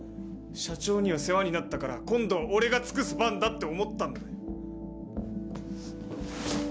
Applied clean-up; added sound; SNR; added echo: none; none; none; none.